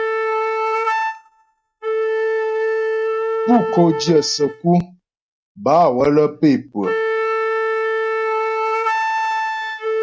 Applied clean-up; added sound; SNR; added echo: neural mask model RNNoise.